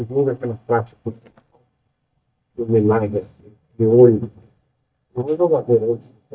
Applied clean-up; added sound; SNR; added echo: neural mask model DeepFilterNet 3.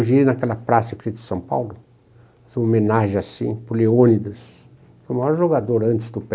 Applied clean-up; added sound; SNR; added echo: none; none; none; none.